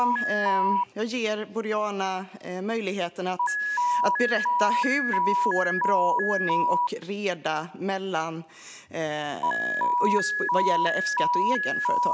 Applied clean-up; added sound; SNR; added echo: none; Alarm; -3 dB; none.